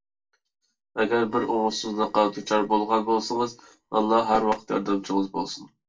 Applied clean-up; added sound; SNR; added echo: neural separator model SepFormer DNS4.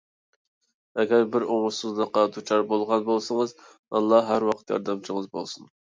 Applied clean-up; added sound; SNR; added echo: none; none; none; none.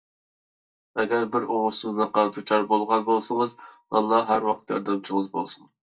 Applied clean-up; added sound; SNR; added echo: neural mask model DeepFilterNet 3.